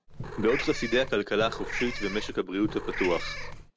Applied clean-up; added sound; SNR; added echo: none; Meow / Purr; 6 dB; none.